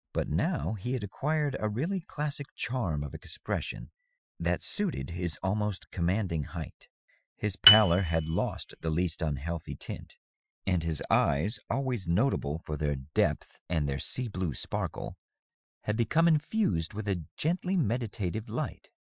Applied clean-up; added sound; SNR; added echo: classical method Wiener filter.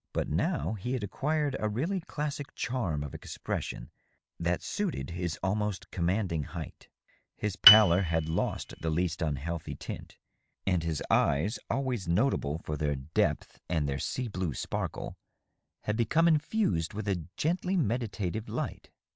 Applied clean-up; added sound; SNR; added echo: none; Piano; -2 dB; none.